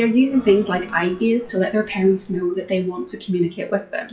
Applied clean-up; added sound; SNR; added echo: classical method WPE with log-MMSE.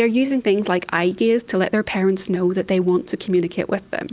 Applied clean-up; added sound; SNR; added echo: none; none; none; none.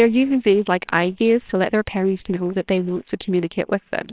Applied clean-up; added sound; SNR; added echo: neural separator model SepFormer WHAMR!.